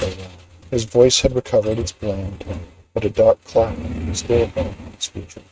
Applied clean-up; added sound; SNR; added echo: neural mask model RNNoise.